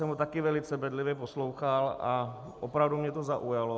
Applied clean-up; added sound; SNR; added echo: none; none; none; none.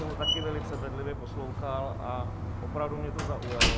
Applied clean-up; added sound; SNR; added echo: none; Slam; -4 dB; none.